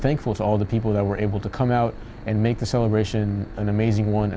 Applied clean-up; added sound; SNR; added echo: none; Engine / Boat, Water vehicle; 17 dB; none.